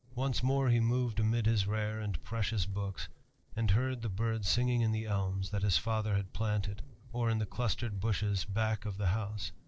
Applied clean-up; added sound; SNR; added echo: neural separator model SepFormer DNS4.